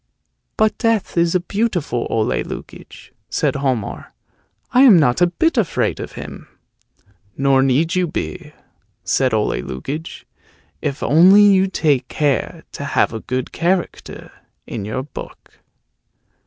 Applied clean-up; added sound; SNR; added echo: none; none; none; none.